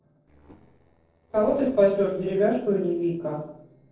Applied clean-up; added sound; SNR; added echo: neural separator model SepFormer DNS4.